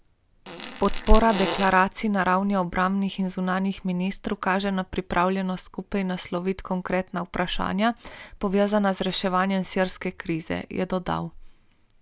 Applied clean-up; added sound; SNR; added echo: none; Fart; 9 dB; none.